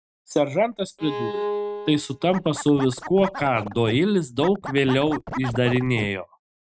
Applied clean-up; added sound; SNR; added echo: neural mask model RNNoise.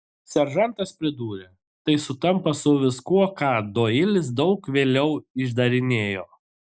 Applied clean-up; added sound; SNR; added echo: none; none; none; none.